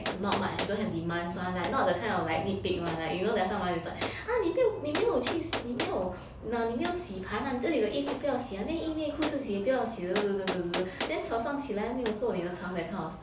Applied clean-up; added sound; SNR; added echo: none; Gunshot, gunfire; 10 dB; none.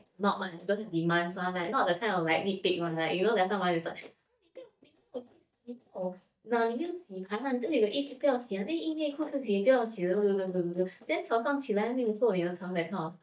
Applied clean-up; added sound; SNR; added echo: neural mask model DeepFilterNet 3.